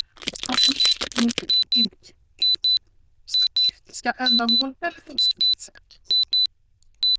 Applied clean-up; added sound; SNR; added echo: neural diffusion model UNIVERSE++.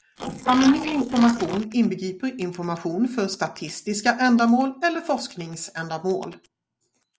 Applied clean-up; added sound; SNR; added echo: neural mask model Resemble Enhance denoiser.